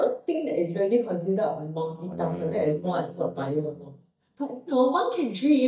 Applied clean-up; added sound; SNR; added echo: neural mask model DeepFilterNet 3.